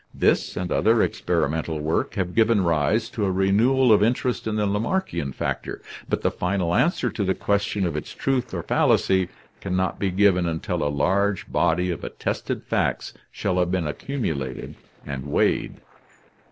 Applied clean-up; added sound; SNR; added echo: neural separator model SepFormer DNS4.